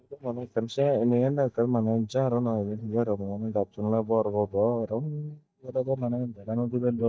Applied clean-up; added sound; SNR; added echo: neural mask model DeepFilterNet 3.